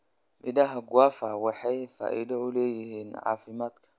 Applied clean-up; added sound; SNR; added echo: none; none; none; none.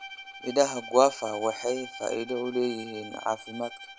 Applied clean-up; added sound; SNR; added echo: none; Bowed string instrument; 14 dB; none.